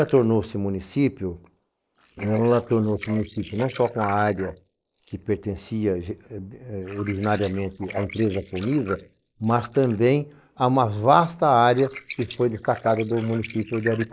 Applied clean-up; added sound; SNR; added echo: neural mask model Resemble Enhance denoiser.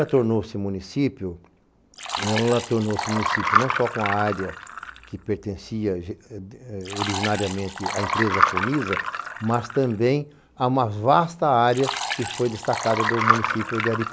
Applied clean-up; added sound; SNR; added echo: none; Liquid; 4 dB; none.